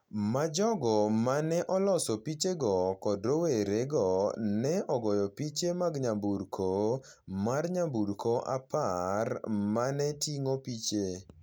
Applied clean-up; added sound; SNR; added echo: none; none; none; none.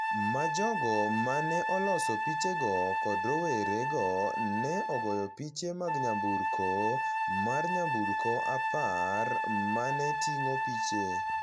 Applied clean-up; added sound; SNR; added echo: none; Wind instrument, woodwind instrument; -3 dB; none.